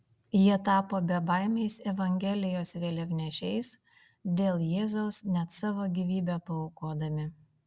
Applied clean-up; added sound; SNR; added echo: none; none; none; none.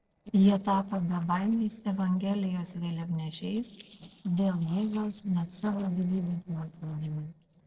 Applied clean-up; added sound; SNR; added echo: neural separator model SepFormer DNS4.